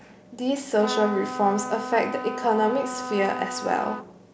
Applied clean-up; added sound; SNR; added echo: none; Trumpet; 8 dB; none.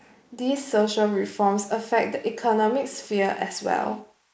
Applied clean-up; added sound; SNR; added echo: neural mask model Resemble Enhance denoiser.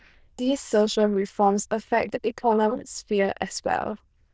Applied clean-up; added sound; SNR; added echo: neural diffusion model UNIVERSE++.